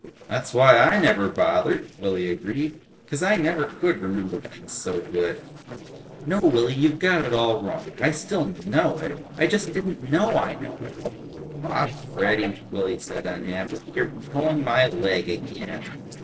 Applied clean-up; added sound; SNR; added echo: neural separator model SepFormer DNS4.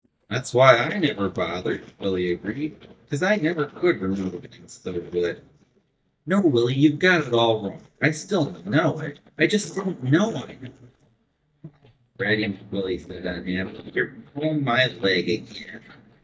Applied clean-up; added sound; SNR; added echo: neural mask model DeepFilterNet 3.